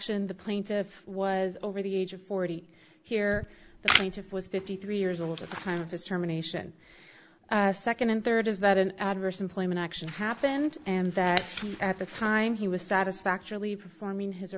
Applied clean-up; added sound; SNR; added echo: none; Camera; -1 dB; none.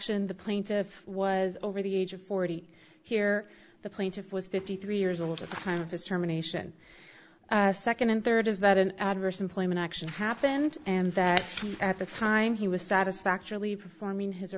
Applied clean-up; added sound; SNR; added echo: none; none; none; none.